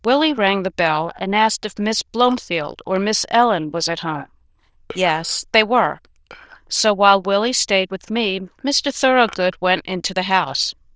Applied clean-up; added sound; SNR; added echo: neural diffusion model UNIVERSE++.